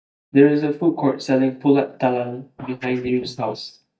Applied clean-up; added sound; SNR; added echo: neural mask model DeepFilterNet 3.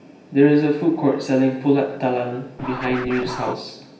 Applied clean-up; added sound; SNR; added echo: none; Scratching (performance technique); 14 dB; reverberation time 0.9 s.